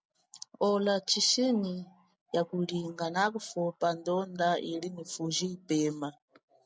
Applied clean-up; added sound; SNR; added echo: none; none; none; none.